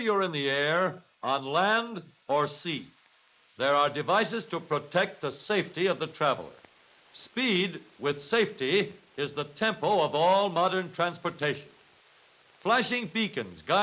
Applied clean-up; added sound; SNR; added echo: neural mask model Resemble Enhance denoiser.